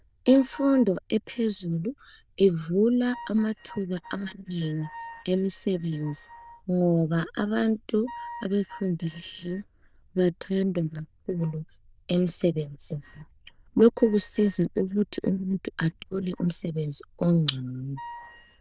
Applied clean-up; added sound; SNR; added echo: neural diffusion model UNIVERSE++.